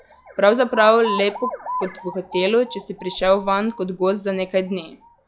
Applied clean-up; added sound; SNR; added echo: classical method log-MMSE.